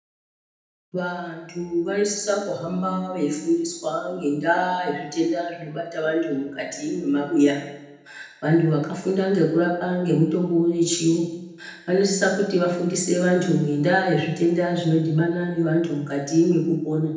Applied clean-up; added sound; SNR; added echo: none; none; none; reverberation time 0.9 s.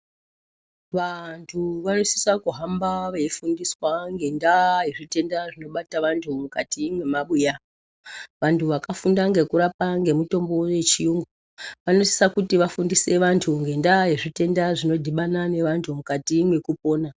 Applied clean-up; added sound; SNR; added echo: none; none; none; none.